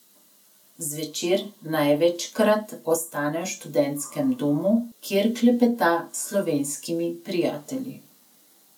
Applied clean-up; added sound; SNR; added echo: none; none; none; none.